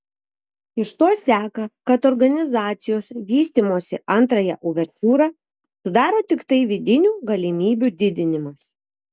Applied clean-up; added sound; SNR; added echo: none; none; none; none.